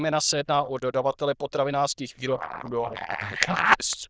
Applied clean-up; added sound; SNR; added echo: neural diffusion model UNIVERSE++.